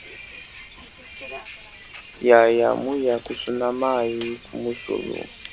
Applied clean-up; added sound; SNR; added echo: none; Bus; 17 dB; none.